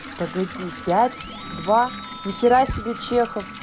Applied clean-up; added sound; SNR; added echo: none; Bathtub (filling or washing) / Water tap, faucet + Keyboard (musical); 12 dB; none.